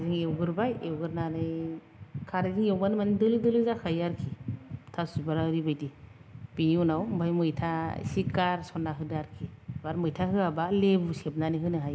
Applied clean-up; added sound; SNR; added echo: none; none; none; none.